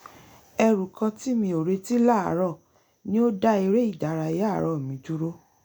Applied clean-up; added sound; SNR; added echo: none; none; none; none.